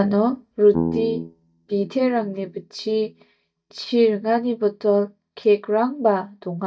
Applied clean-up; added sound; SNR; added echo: neural mask model DeepFilterNet 3.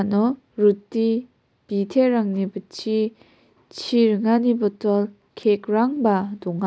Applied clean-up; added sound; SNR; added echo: none; none; none; none.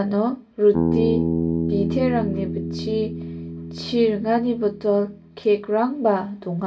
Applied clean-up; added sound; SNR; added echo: none; Bass guitar; 4 dB; reverberation time 0.2 s.